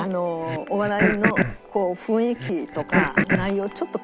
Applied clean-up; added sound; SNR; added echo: none; Cough; 0 dB; none.